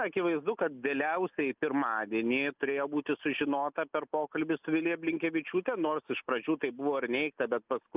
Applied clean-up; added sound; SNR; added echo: none; none; none; none.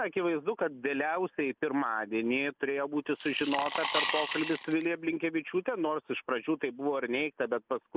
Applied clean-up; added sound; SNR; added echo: none; Coin (dropping) / Glass; 4 dB; none.